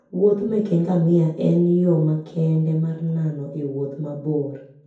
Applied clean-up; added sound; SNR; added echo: none; none; none; reverberation time 0.6 s.